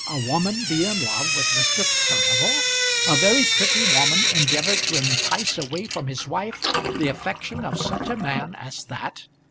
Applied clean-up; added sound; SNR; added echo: none; Drip / Sink (filling or washing); -4 dB; none.